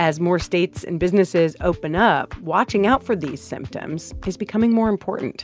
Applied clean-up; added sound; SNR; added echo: none; none; none; none.